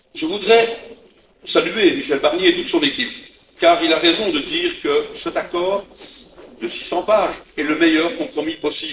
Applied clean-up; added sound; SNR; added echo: neural separator model SepFormer DNS4.